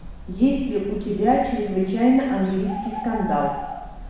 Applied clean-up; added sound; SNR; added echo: none; Bird; 11 dB; reverberation time 1.1 s.